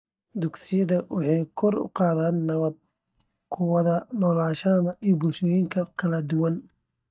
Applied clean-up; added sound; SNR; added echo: neural mask model DeepFilterNet 3.